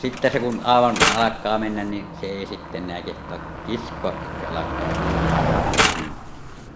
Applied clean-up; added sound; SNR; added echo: none; Mechanisms + Motor vehicle (road); 0 dB; none.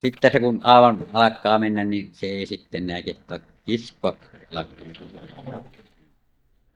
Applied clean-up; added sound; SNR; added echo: neural mask model DeepFilterNet 3.